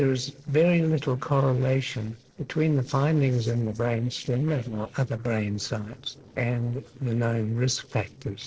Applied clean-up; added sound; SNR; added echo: neural separator model SepFormer DNS4.